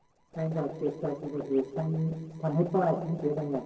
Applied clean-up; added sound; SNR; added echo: neural separator model SepFormer DNS4.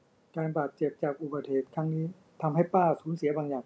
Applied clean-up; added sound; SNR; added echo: none; none; none; none.